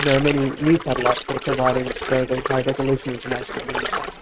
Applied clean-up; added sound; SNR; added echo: neural mask model RNNoise.